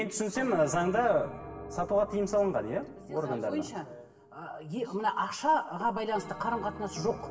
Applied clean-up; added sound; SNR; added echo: none; Bell; 15 dB; reverberation time 1.0 s.